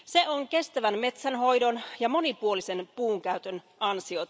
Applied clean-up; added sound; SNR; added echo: none; none; none; none.